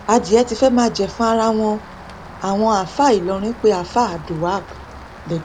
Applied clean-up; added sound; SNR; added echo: none; Rain; 17 dB; none.